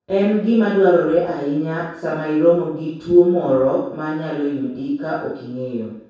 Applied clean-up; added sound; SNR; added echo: none; none; none; reverberation time 0.7 s.